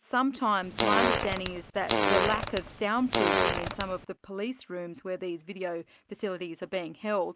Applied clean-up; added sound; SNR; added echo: none; Fart; -3 dB; none.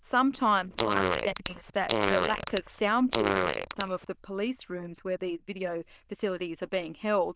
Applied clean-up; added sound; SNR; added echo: neural diffusion model UNIVERSE++.